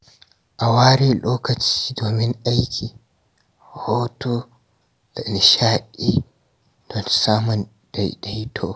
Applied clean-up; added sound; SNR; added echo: none; none; none; none.